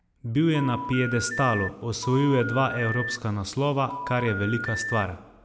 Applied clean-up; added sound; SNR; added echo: none; Telephone; 7 dB; none.